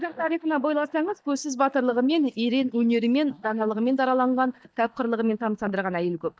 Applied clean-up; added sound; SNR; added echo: neural mask model DeepFilterNet 3.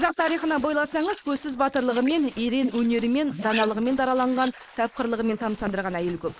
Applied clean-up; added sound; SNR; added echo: neural mask model Resemble Enhance denoiser.